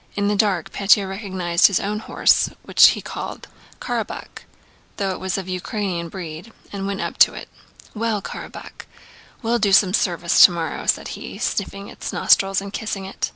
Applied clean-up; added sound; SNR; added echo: none; none; none; none.